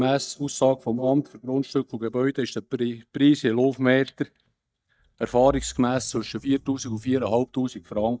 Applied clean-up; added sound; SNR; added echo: neural mask model DeepFilterNet 3.